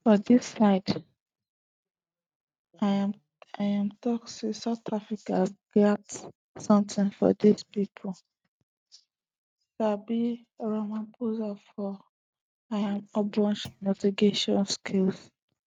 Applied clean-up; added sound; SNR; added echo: neural mask model RNNoise.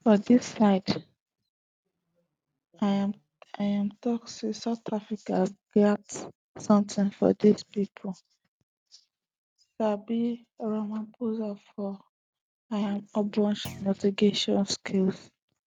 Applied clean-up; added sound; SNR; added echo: none; Thump, thud; 15 dB; none.